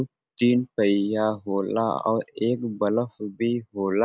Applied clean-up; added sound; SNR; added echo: none; none; none; none.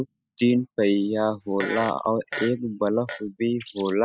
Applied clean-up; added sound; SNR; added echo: classical method spectral subtraction.